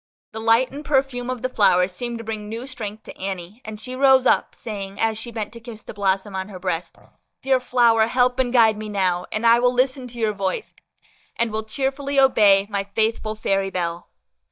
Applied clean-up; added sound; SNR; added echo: neural mask model DeepFilterNet 3.